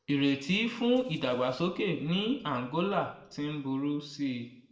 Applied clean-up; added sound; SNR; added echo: neural separator model SepFormer DNS4.